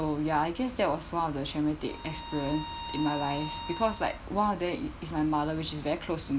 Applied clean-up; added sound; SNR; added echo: none; Bowed string instrument; 10 dB; none.